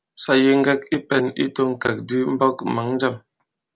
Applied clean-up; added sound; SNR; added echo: none; none; none; none.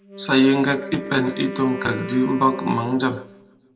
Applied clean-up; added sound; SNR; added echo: none; Wind instrument, woodwind instrument; 13 dB; reverberation time 0.6 s.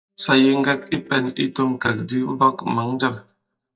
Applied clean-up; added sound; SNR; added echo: neural mask model DeepFilterNet 3.